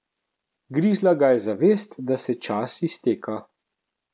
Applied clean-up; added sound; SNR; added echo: none; none; none; none.